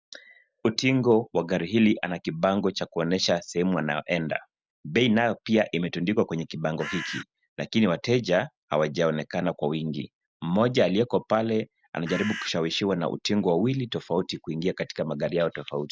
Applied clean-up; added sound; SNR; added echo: none; Bird; 8 dB; none.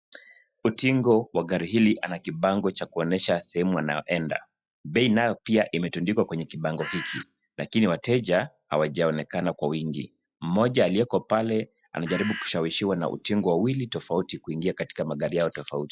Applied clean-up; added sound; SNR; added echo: classical method log-MMSE.